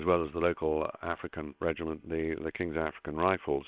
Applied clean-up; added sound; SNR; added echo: neural separator model SepFormer WHAM!.